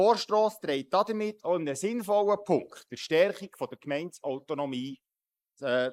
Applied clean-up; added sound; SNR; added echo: neural mask model Resemble Enhance denoiser.